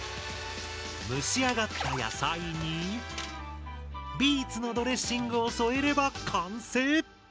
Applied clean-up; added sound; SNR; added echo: none; none; none; none.